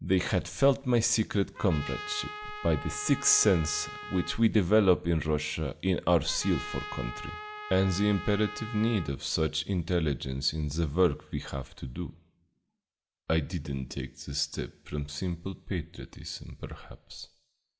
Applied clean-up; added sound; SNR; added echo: none; Trumpet; 12 dB; none.